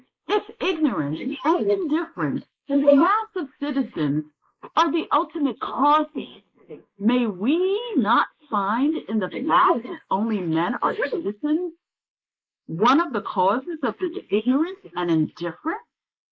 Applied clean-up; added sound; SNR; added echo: neural mask model Resemble Enhance denoiser.